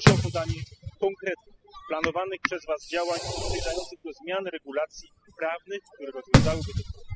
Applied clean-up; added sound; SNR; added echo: classical method spectral subtraction.